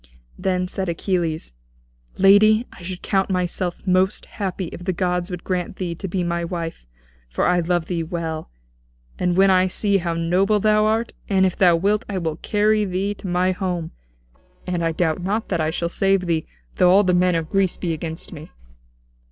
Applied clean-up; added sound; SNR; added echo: neural separator model SepFormer DNS4.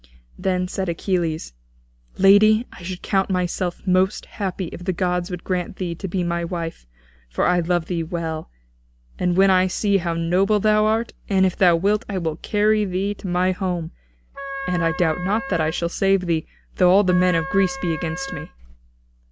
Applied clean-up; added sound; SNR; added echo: none; Wind instrument, woodwind instrument; 10 dB; none.